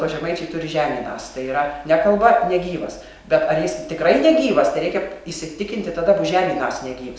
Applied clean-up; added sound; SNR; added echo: none; none; none; none.